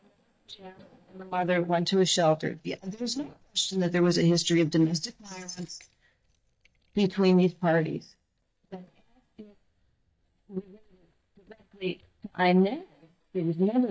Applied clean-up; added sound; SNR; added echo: neural mask model DeepFilterNet 3.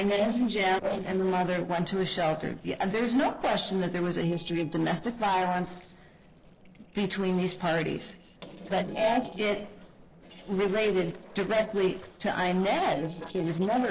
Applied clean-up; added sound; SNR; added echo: neural separator model SepFormer DNS4.